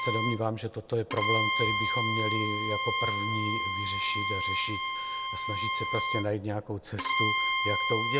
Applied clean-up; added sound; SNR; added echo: none; Bowed string instrument; -3 dB; none.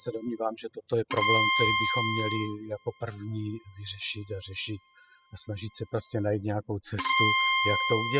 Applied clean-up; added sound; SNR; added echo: classical method spectral subtraction.